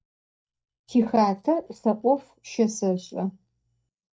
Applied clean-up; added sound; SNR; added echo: neural mask model DeepFilterNet 3.